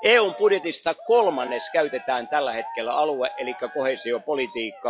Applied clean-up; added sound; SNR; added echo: classical method log-MMSE.